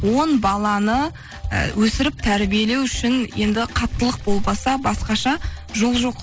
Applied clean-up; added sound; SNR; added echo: none; Clock; 12 dB; none.